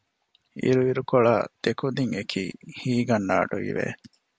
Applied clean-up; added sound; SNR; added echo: none; none; none; none.